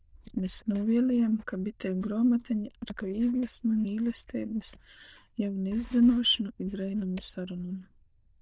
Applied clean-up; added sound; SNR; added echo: neural diffusion model UNIVERSE++.